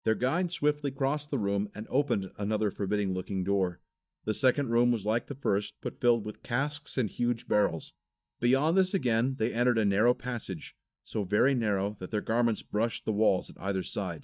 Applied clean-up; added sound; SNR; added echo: neural mask model DeepFilterNet 3.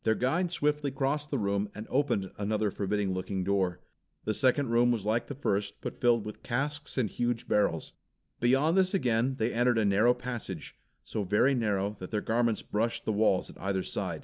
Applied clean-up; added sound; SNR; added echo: none; none; none; none.